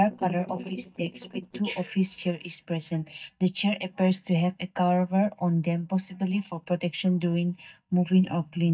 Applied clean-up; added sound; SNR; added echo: neural mask model DeepFilterNet 3.